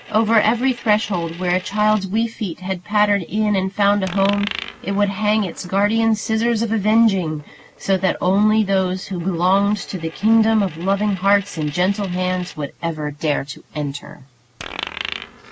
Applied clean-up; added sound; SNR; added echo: none; Coin (dropping); 18 dB; none.